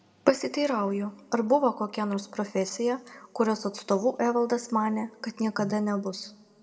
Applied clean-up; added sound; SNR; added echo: none; none; none; reverberation time 1.6 s.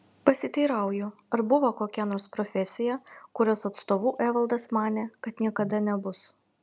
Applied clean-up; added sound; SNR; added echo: none; none; none; none.